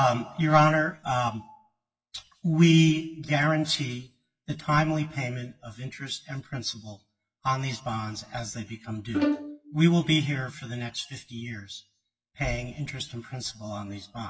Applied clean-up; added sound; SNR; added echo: classical method WPE with log-MMSE.